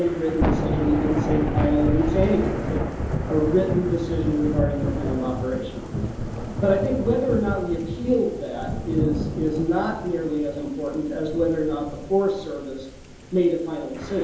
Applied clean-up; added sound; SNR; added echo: none; Thunder / Rain; 3 dB; reverberation time 2.8 s.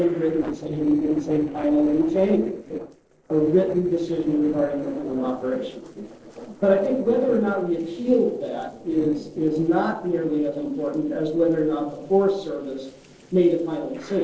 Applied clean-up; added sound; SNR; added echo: neural separator model SepFormer DNS4.